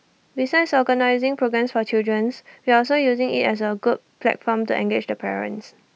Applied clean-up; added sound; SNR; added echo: none; none; none; none.